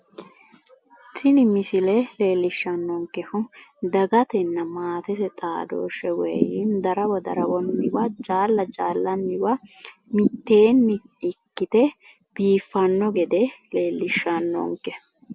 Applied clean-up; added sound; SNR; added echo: none; none; none; none.